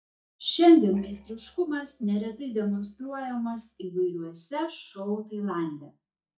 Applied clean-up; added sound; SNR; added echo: neural mask model DeepFilterNet 3.